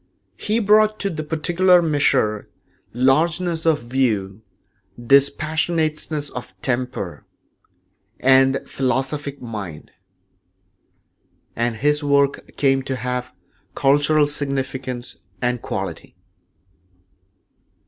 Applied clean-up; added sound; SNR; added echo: none; none; none; none.